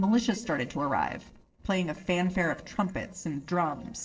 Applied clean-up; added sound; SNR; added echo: neural separator model SepFormer DNS4.